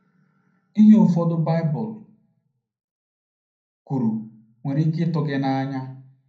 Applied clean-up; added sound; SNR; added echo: none; none; none; reverberation time 0.6 s.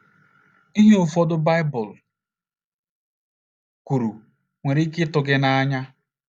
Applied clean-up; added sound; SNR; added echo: none; none; none; none.